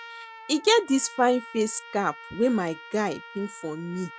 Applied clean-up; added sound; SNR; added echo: none; Trumpet; 17 dB; none.